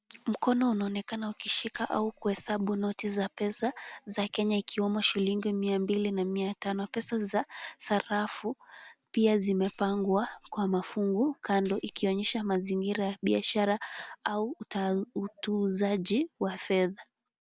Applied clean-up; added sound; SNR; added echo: none; Tambourine; 9 dB; none.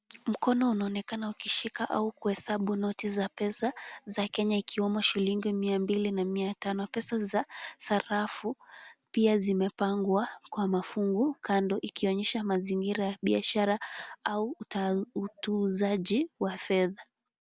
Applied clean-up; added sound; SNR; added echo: none; none; none; none.